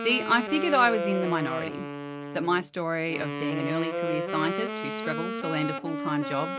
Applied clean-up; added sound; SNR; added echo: none; Wind instrument, woodwind instrument; 4 dB; none.